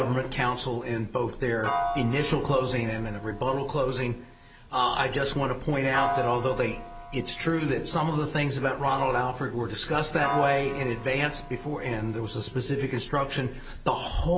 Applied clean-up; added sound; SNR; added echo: none; Piano; 10 dB; none.